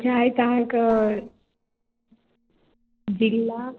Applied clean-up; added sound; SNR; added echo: neural separator model SepFormer DNS4.